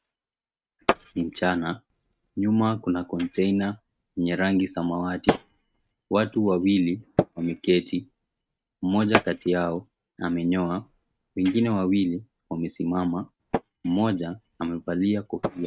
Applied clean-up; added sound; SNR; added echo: neural mask model RNNoise.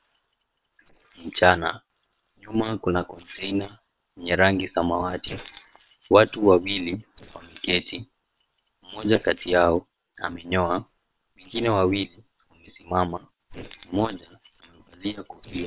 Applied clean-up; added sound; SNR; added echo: neural separator model SepFormer WHAM!.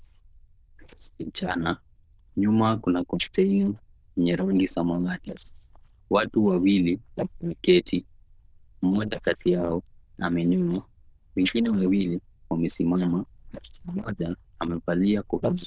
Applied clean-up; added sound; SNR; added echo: neural diffusion model UNIVERSE++.